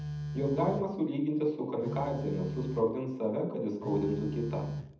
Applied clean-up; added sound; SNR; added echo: none; Telephone; 6 dB; reverberation time 0.8 s.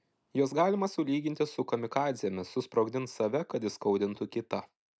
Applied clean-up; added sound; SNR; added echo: none; none; none; none.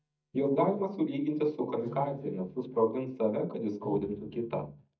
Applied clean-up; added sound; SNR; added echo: neural mask model DeepFilterNet 3.